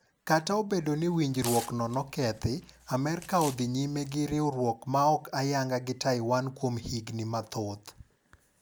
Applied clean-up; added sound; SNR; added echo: none; Tearing; 15 dB; none.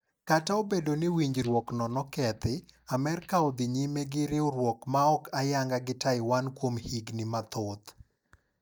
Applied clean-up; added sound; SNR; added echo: neural mask model DeepFilterNet 3.